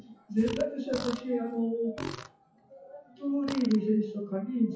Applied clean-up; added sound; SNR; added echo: classical method WPE with log-MMSE.